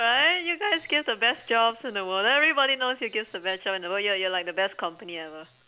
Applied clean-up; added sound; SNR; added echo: none; none; none; none.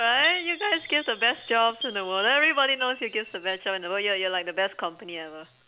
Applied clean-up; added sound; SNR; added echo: none; Chime; 17 dB; none.